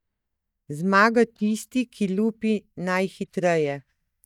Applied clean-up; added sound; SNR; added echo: neural mask model DeepFilterNet 3.